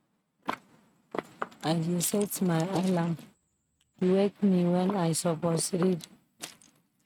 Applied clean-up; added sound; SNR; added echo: neural mask model RNNoise.